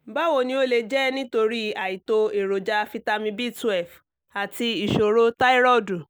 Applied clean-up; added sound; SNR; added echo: none; none; none; none.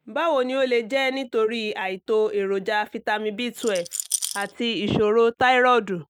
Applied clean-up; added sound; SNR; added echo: neural mask model RNNoise.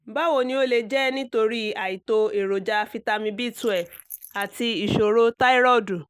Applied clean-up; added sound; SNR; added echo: neural mask model Resemble Enhance denoiser.